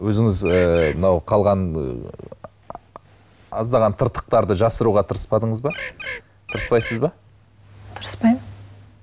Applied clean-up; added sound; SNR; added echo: none; Bird; 10 dB; none.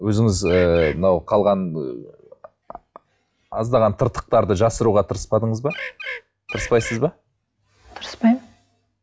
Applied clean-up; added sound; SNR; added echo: classical method log-MMSE.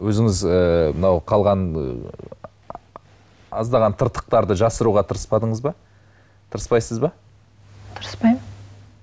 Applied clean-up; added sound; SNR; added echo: none; none; none; none.